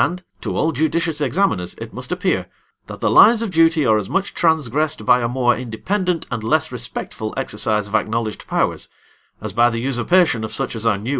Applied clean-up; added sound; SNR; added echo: none; none; none; none.